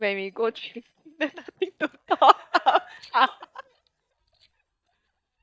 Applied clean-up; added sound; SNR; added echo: neural mask model DeepFilterNet 3.